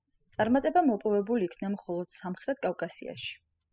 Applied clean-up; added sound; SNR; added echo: classical method spectral subtraction.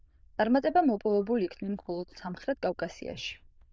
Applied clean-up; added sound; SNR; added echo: neural diffusion model UNIVERSE++.